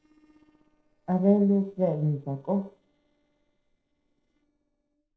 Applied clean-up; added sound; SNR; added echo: neural separator model SepFormer DNS4.